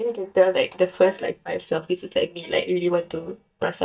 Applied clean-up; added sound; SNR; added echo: neural mask model DeepFilterNet 3.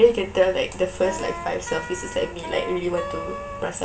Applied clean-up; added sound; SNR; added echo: none; Wind instrument, woodwind instrument; 11 dB; reverberation time 0.2 s.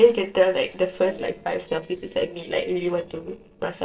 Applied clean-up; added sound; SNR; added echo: neural separator model SepFormer DNS4.